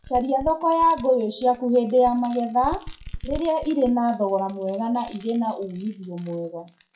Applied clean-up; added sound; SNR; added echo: classical method WPE with log-MMSE.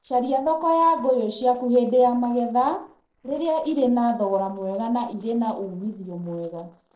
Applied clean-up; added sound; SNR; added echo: neural separator model SepFormer DNS4.